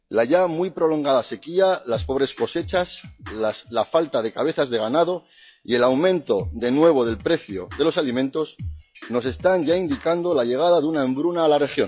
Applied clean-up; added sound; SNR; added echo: classical method log-MMSE.